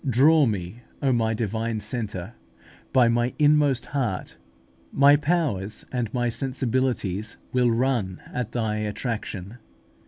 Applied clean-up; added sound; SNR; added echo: none; none; none; none.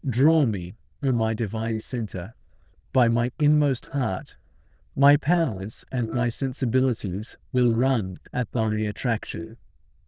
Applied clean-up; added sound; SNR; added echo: neural diffusion model UNIVERSE++.